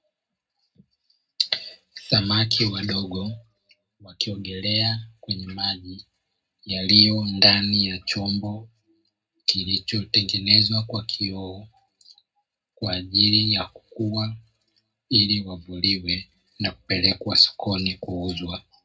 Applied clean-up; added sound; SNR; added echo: none; none; none; reverberation time 0.3 s.